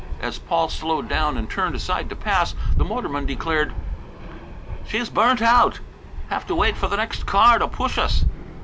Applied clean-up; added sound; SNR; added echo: none; Fixed-wing aircraft, airplane; 3 dB; none.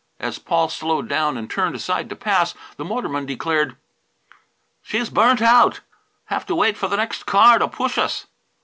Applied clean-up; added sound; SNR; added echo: none; none; none; none.